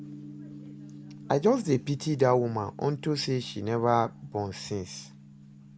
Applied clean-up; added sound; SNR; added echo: none; Gong; 17 dB; none.